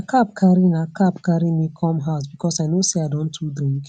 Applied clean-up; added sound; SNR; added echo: none; none; none; none.